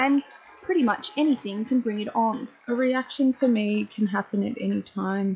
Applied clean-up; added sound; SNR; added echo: classical method log-MMSE.